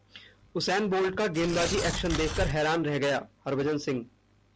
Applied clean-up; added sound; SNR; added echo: none; Tearing; 4 dB; none.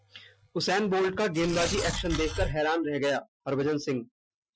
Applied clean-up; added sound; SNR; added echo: classical method Wiener filter.